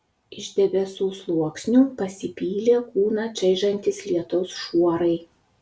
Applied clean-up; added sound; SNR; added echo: none; none; none; none.